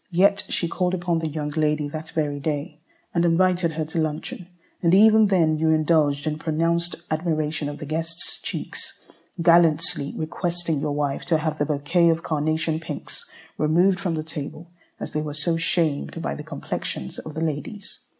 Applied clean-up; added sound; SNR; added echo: none; none; none; none.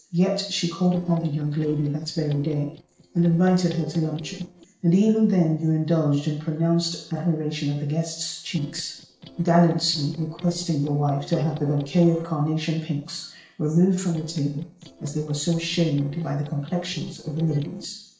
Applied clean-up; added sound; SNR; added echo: neural separator model SepFormer DNS4.